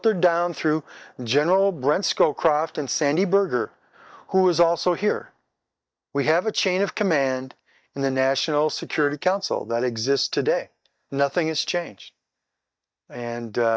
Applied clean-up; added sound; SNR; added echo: neural mask model DeepFilterNet 3.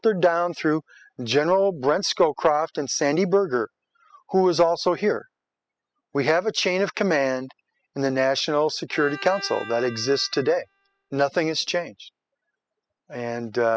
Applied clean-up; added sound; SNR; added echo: classical method spectral subtraction.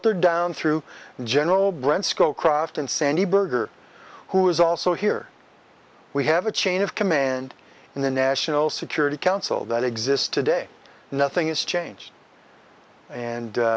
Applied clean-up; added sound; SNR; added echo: none; none; none; none.